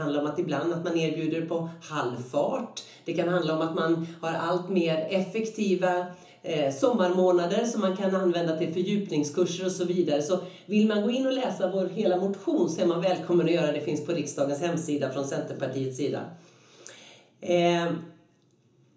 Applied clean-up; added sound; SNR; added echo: none; none; none; reverberation time 0.7 s.